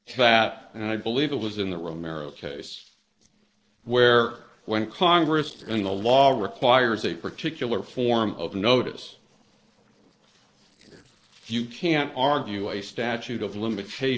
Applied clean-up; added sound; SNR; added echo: neural separator model SepFormer DNS4.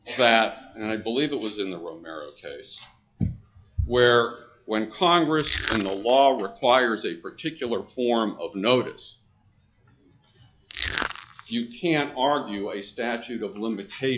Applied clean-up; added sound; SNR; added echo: classical method log-MMSE.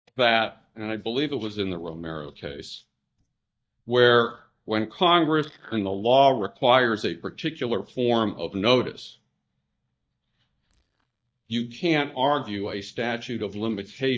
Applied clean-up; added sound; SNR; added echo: neural mask model DeepFilterNet 3.